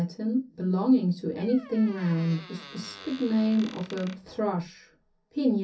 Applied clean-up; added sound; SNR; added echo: none; Squeak; 19 dB; reverberation time 0.3 s.